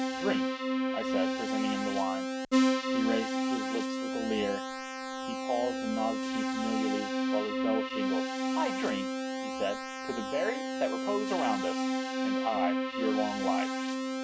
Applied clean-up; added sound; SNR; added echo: none; Keyboard (musical); -4 dB; none.